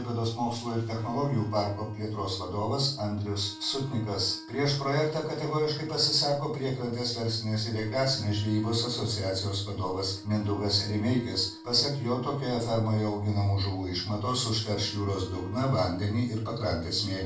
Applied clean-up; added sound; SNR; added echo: none; Wind instrument, woodwind instrument; 18 dB; reverberation time 0.3 s.